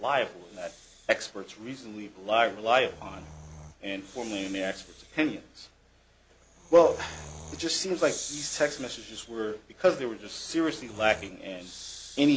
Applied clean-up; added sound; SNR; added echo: none; Breathing; 17 dB; none.